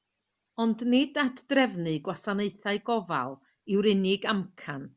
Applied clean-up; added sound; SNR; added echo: none; none; none; none.